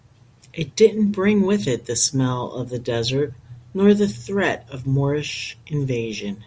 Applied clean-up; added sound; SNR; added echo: none; none; none; none.